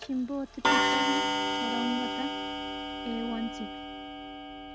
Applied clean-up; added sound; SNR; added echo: none; Clock; -5 dB; none.